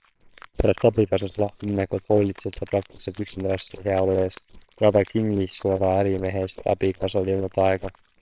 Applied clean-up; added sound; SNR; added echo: neural separator model SepFormer WHAMR!.